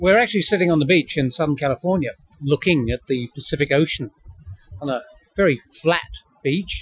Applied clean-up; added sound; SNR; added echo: classical method Wiener filter.